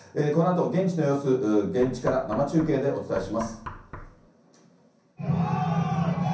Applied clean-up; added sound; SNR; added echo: none; Knock; 14 dB; reverberation time 0.6 s.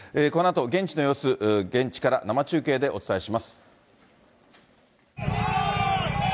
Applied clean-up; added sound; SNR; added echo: none; none; none; none.